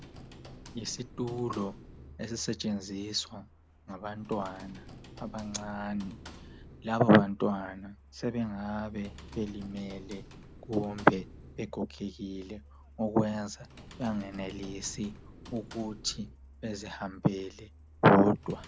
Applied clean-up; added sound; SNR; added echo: none; Truck + Computer keyboard; 18 dB; none.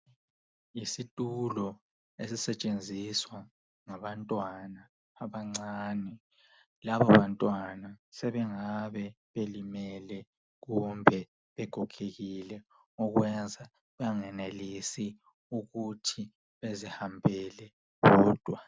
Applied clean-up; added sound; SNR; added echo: none; none; none; none.